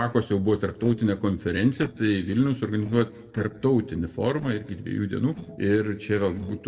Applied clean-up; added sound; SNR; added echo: neural separator model SepFormer DNS4.